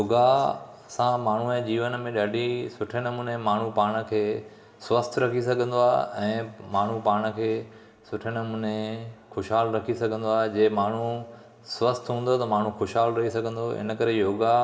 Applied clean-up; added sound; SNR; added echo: none; none; none; reverberation time 1.4 s.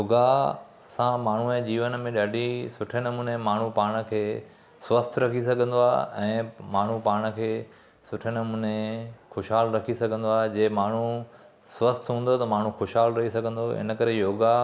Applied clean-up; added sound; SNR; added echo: none; none; none; none.